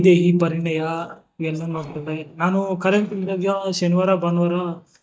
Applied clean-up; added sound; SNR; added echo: neural mask model DeepFilterNet 3.